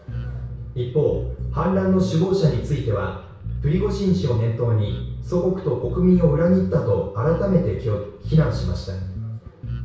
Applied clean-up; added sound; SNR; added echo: none; Bass guitar; 9 dB; reverberation time 0.6 s.